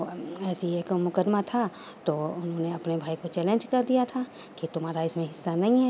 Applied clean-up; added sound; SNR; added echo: none; none; none; none.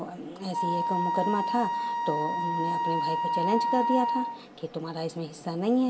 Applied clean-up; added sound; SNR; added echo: none; Wind instrument, woodwind instrument; 0 dB; reverberation time 0.3 s.